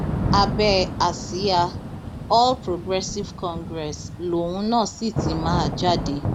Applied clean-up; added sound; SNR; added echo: none; Thunder / Rain; 4 dB; none.